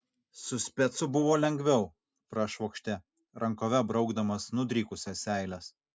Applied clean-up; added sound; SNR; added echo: none; none; none; none.